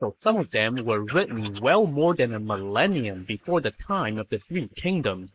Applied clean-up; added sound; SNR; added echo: neural mask model Resemble Enhance denoiser.